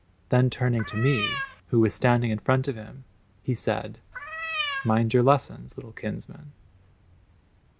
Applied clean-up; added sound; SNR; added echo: none; Cat; 5 dB; none.